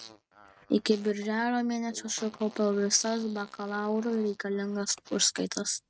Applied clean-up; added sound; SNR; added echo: neural mask model RNNoise.